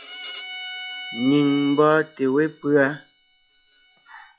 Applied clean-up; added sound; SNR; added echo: classical method log-MMSE.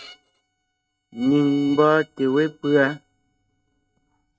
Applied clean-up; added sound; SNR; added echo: neural mask model RNNoise.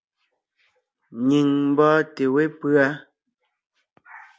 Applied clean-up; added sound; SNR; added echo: none; none; none; none.